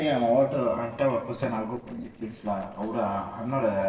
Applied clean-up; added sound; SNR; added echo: neural separator model SepFormer DNS4.